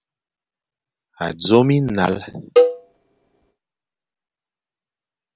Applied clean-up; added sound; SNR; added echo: none; Cowbell; -2 dB; none.